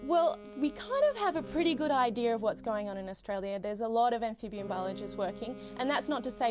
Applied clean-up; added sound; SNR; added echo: none; Electric guitar / Strum + Wind instrument, woodwind instrument; 15 dB; none.